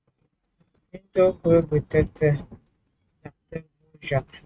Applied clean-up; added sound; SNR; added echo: neural mask model RNNoise.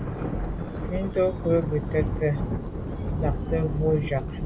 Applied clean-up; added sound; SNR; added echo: none; Thunder; 1 dB; none.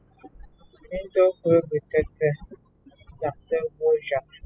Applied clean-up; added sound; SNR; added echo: classical method spectral subtraction.